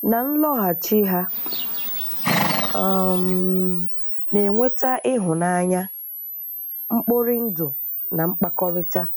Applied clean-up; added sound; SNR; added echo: none; Livestock, farm animals, working animals + Camera; 2 dB; none.